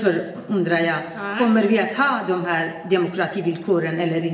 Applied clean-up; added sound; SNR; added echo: none; none; none; reverberation time 1.1 s.